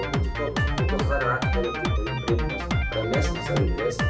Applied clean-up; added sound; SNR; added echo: none; Drum kit; -4 dB; reverberation time 0.5 s.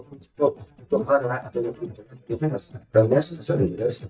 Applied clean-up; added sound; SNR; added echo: neural mask model DeepFilterNet 3.